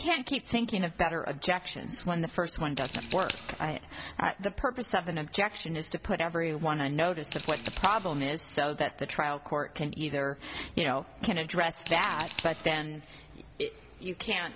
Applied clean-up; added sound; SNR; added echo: none; Scissors; 5 dB; none.